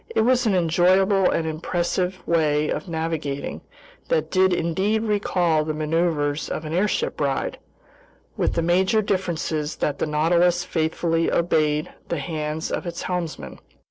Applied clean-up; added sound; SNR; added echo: neural separator model SepFormer DNS4.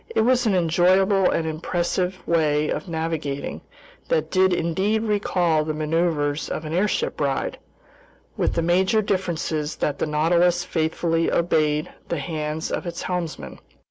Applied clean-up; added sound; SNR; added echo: none; Bass drum; 10 dB; none.